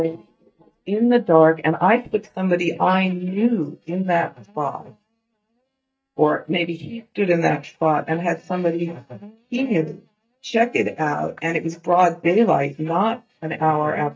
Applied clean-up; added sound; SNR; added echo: neural mask model DeepFilterNet 3.